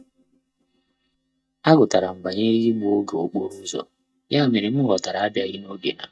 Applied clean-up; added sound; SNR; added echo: neural mask model DeepFilterNet 3.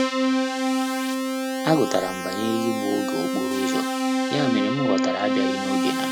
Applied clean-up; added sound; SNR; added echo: none; Keyboard (musical); -3 dB; none.